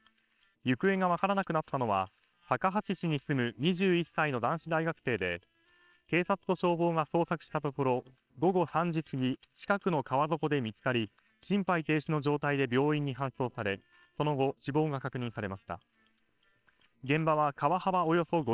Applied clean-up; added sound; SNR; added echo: neural separator model SepFormer WHAMR!.